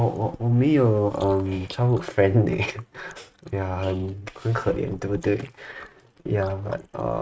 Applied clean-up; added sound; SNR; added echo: neural mask model RNNoise.